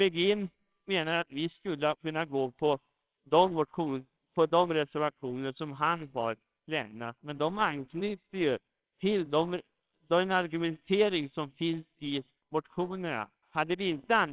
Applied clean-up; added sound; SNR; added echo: neural separator model SepFormer WHAMR!.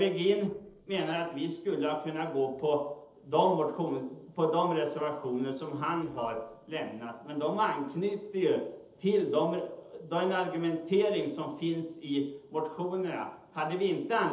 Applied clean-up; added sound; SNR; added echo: neural separator model SepFormer DNS4.